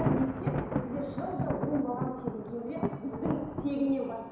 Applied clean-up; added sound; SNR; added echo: none; Thunder; 0 dB; reverberation time 1.0 s.